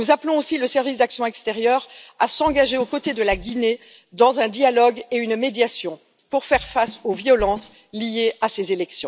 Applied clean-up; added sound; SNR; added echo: none; Bass drum / Snare drum / Drum kit; 19 dB; none.